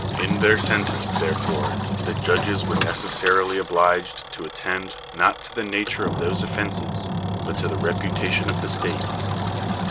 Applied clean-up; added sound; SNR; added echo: none; Engine; 1 dB; none.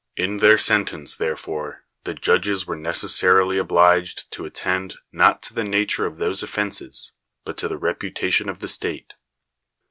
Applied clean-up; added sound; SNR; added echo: none; none; none; none.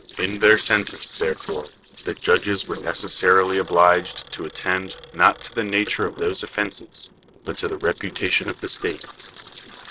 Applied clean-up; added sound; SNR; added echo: neural separator model SepFormer DNS4.